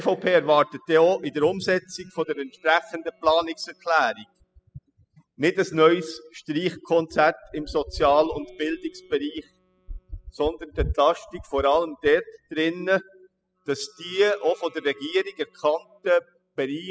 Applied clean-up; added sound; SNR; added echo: classical method spectral subtraction.